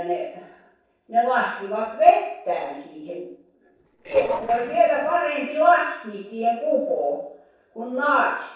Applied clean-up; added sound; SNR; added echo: neural separator model SepFormer DNS4.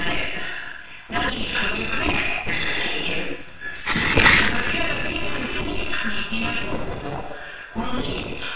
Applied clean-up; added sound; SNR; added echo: neural separator model SepFormer WHAMR!.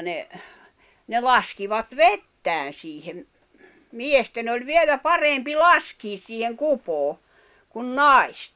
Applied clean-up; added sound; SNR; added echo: none; none; none; none.